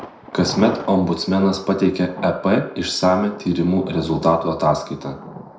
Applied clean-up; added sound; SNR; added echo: none; Thunder; 16 dB; reverberation time 0.5 s.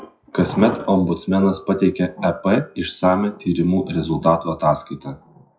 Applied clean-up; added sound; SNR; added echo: classical method WPE with log-MMSE.